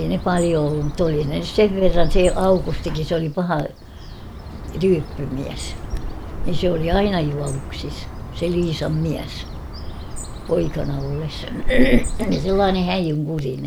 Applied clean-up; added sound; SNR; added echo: none; Bird; 3 dB; none.